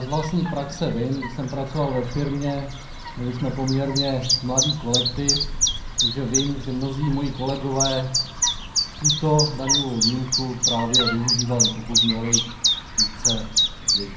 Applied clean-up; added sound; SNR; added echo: none; Chirp, tweet; -1 dB; reverberation time 0.6 s.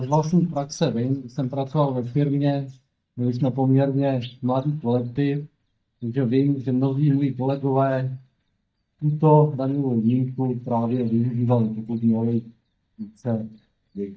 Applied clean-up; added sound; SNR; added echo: neural mask model DeepFilterNet 3.